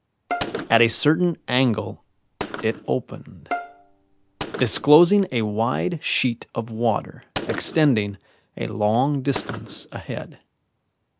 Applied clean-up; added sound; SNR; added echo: none; Bowed string instrument + Gunshot, gunfire; 13 dB; none.